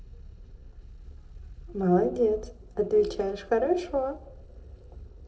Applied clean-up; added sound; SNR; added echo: neural separator model SepFormer DNS4.